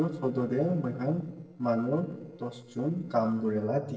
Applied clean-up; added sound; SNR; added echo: neural separator model SepFormer DNS4.